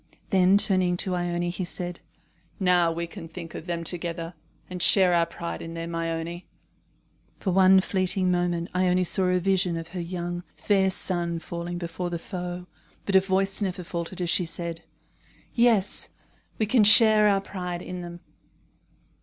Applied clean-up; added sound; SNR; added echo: none; none; none; none.